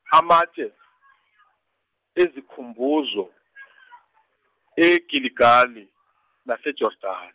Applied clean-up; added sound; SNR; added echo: none; none; none; none.